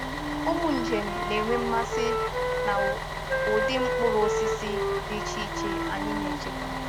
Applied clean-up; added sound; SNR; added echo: none; Bus + Wind instrument, woodwind instrument; -3 dB; none.